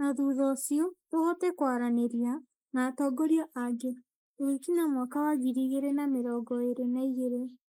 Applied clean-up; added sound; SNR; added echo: neural mask model Resemble Enhance denoiser.